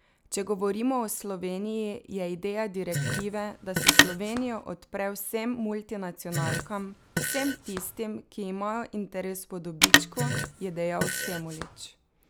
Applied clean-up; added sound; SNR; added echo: none; Fart + Telephone; -4 dB; none.